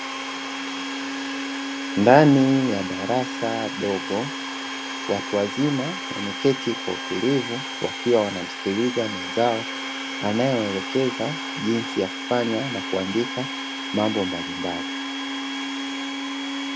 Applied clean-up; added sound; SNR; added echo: none; Domestic sounds, home sounds; 5 dB; none.